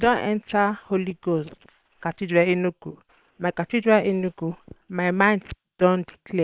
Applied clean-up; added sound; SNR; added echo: neural separator model SepFormer WHAM!.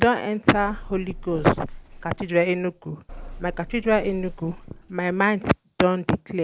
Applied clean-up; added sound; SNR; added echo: none; Bus / Engine; 14 dB; none.